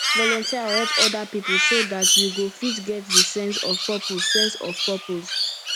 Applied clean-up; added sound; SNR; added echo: none; Crow; -4 dB; none.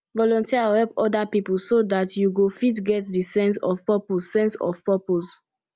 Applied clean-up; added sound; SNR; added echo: none; none; none; none.